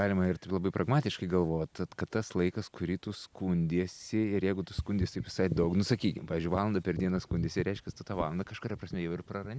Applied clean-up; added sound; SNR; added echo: none; none; none; none.